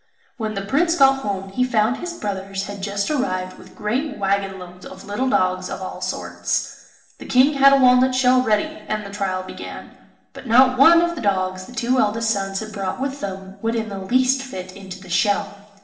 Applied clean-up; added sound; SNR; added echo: none; none; none; reverberation time 0.8 s.